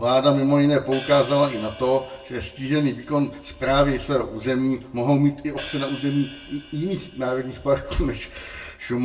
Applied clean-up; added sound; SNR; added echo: none; Hi-hat; 16 dB; reverberation time 0.2 s.